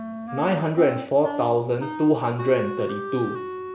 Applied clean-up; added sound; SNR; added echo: none; Wind instrument, woodwind instrument; 9 dB; none.